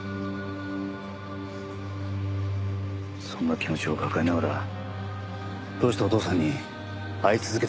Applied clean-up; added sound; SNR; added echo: none; none; none; none.